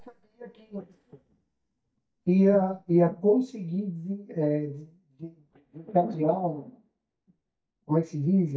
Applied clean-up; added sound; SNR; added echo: neural mask model DeepFilterNet 3.